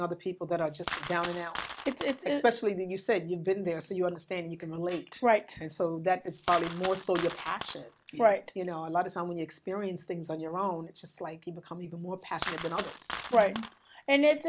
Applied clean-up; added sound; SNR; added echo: none; Coin (dropping); 7 dB; none.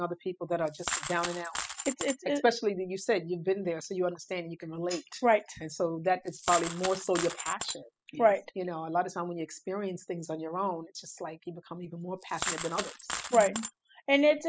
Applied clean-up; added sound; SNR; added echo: classical method spectral subtraction.